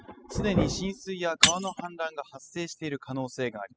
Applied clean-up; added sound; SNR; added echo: classical method spectral subtraction.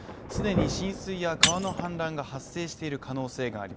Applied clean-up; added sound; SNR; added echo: none; Shatter + Thunder / Rain; 0 dB; none.